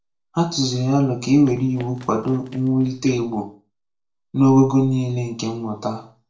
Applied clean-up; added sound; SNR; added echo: neural separator model SepFormer DNS4.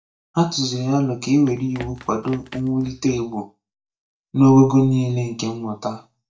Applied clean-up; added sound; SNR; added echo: neural mask model DeepFilterNet 3.